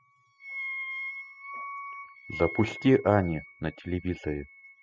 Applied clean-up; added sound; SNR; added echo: classical method spectral subtraction.